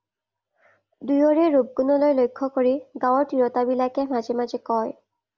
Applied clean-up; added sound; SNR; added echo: none; none; none; none.